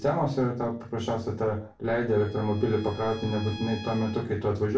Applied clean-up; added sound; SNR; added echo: none; Bowed string instrument; 18 dB; reverberation time 0.4 s.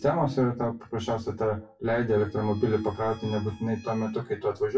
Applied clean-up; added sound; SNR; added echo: classical method WPE with log-MMSE.